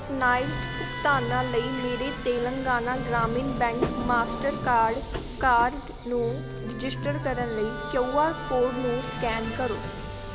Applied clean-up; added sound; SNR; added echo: none; Subway, metro, underground + Musical instrument; 6 dB; none.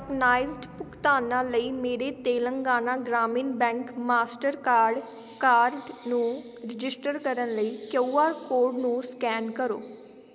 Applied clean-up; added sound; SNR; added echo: none; none; none; none.